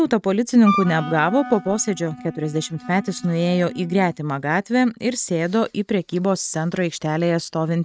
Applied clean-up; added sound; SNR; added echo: neural mask model RNNoise.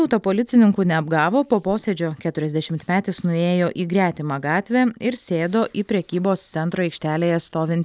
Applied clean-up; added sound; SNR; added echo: none; none; none; none.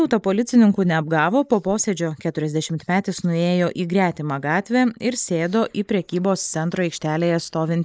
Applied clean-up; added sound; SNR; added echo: neural mask model Resemble Enhance denoiser.